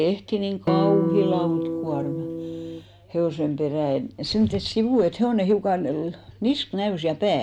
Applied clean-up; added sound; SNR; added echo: none; Electric guitar; 1 dB; none.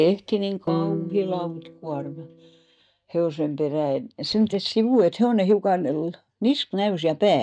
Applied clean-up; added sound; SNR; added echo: neural mask model DeepFilterNet 3.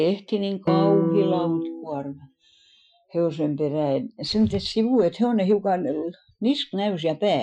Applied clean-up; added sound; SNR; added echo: classical method Wiener filter.